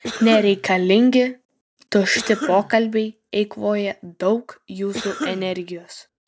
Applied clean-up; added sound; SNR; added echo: none; Cough; 11 dB; none.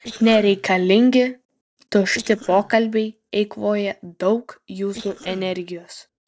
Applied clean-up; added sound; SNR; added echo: neural separator model SepFormer DNS4.